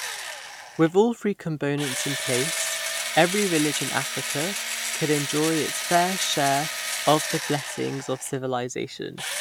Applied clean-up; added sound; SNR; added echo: none; Engine / Drill; 5 dB; none.